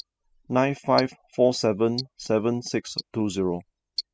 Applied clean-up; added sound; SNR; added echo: classical method spectral subtraction.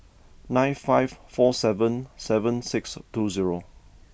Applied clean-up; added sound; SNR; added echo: none; none; none; none.